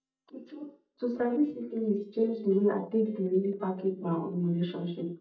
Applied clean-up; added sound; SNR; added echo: neural mask model DeepFilterNet 3.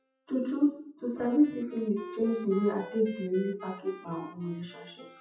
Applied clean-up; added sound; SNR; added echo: classical method WPE with log-MMSE.